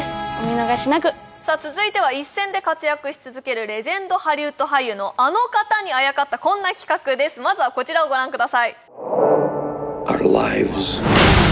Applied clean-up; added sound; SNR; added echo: none; none; none; none.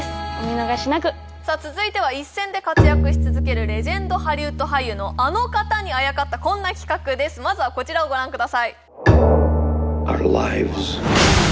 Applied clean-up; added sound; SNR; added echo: none; Bowed string instrument; 1 dB; none.